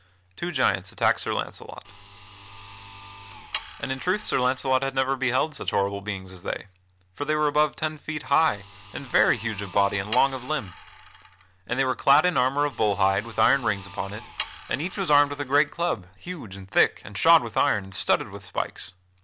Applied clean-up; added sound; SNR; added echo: none; Sawing; 16 dB; none.